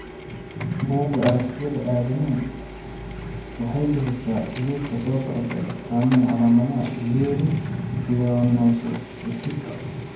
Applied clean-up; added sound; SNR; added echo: none; Printer; 13 dB; reverberation time 0.9 s.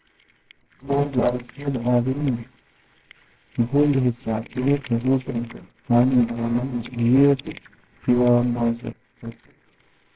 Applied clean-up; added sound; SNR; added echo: neural separator model SepFormer WHAMR!.